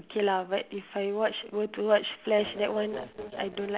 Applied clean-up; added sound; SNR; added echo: none; none; none; none.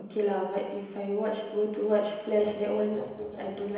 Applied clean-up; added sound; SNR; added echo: none; none; none; reverberation time 1.0 s.